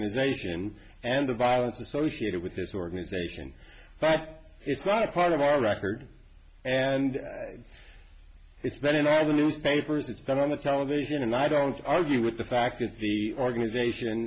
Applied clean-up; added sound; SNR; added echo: none; none; none; none.